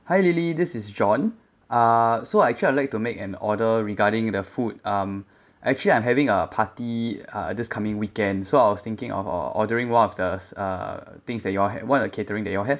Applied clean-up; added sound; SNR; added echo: none; none; none; none.